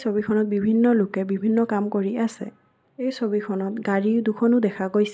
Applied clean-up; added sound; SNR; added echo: none; none; none; none.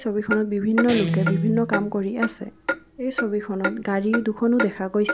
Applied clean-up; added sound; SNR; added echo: none; Clock + Guitar; 5 dB; none.